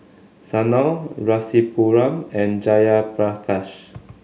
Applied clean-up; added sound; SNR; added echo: none; none; none; none.